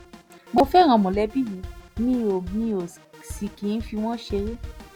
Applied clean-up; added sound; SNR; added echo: none; Drum kit; 15 dB; none.